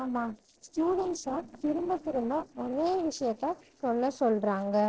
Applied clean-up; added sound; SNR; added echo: neural separator model SepFormer DNS4.